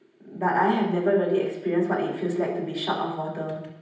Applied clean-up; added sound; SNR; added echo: none; none; none; reverberation time 0.9 s.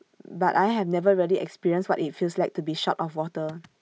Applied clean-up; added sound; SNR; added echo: none; none; none; none.